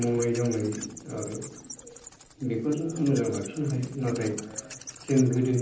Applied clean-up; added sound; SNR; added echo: none; Wild animals; 15 dB; reverberation time 0.6 s.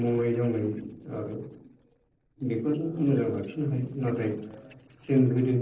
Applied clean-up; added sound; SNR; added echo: neural separator model SepFormer DNS4.